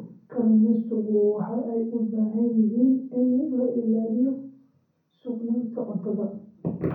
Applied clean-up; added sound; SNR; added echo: none; none; none; reverberation time 0.6 s.